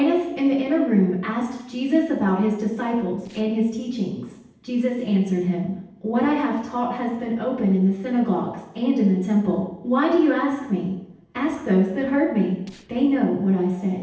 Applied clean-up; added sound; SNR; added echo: neural separator model SepFormer DNS4.